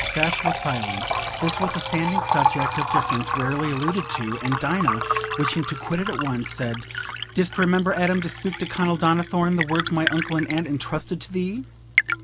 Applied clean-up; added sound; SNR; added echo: none; Liquid; 2 dB; none.